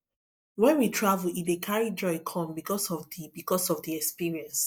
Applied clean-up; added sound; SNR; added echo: neural mask model DeepFilterNet 3.